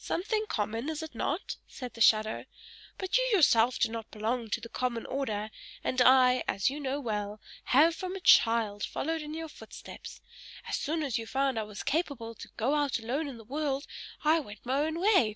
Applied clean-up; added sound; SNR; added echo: none; none; none; none.